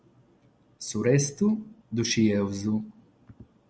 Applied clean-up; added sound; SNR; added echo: none; none; none; none.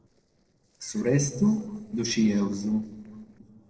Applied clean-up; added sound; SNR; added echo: neural separator model SepFormer DNS4.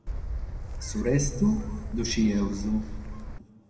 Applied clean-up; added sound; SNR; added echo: none; Gull, seagull / Wind; 5 dB; reverberation time 1.5 s.